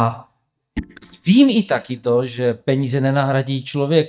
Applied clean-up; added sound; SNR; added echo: neural mask model DeepFilterNet 3.